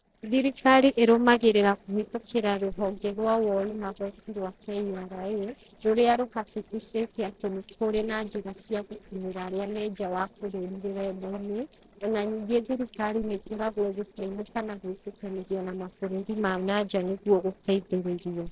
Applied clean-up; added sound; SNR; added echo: neural separator model SepFormer DNS4.